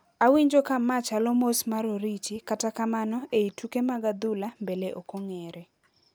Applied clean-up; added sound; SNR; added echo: none; none; none; none.